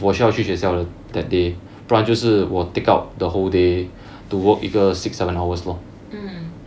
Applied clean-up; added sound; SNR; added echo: none; none; none; none.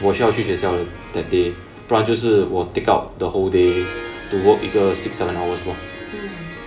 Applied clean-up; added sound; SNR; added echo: none; Harp; 15 dB; reverberation time 2.0 s.